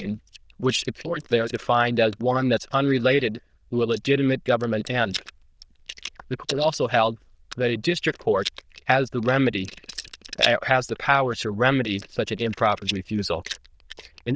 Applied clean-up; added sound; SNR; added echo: neural diffusion model UNIVERSE++.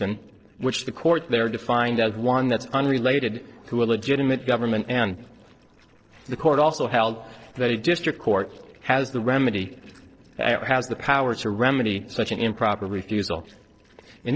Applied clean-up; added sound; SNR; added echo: neural separator model SepFormer DNS4.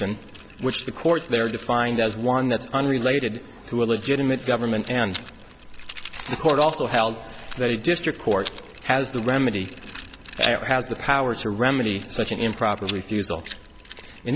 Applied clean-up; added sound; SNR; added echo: none; Rattle; 14 dB; none.